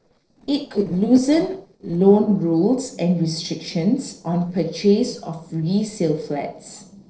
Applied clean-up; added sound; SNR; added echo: neural separator model SepFormer DNS4.